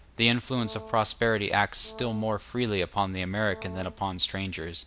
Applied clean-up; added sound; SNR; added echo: none; Brass instrument; 18 dB; none.